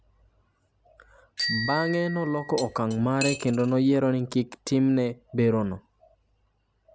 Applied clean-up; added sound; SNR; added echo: none; Bicycle bell + Cutlery, silverware; 8 dB; none.